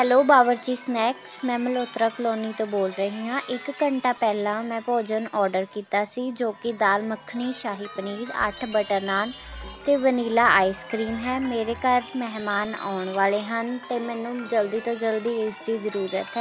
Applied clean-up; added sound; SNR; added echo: none; Chime; 15 dB; none.